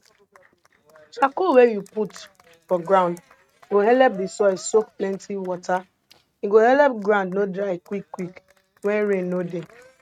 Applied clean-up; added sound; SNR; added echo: neural mask model RNNoise.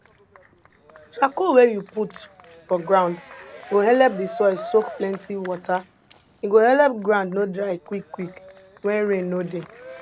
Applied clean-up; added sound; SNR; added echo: none; Cheering; 19 dB; none.